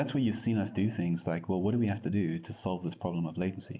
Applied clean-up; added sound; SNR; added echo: none; none; none; none.